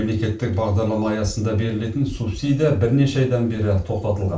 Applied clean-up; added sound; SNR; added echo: none; none; none; reverberation time 0.3 s.